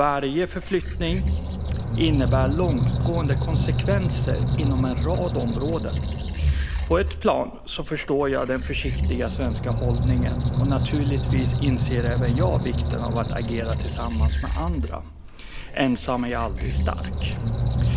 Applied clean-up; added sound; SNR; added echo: none; Squeak; -3 dB; none.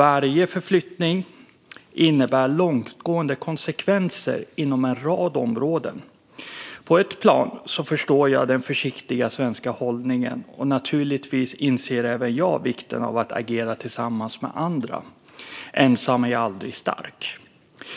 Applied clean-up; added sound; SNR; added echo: none; none; none; none.